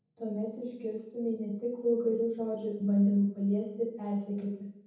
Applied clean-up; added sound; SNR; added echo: none; none; none; reverberation time 0.9 s.